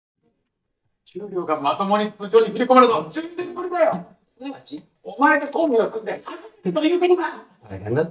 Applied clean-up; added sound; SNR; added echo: neural mask model DeepFilterNet 3.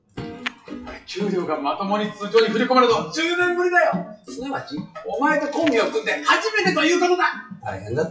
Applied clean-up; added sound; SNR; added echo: classical method WPE with log-MMSE.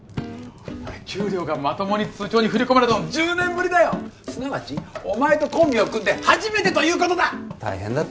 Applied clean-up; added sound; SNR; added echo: none; none; none; none.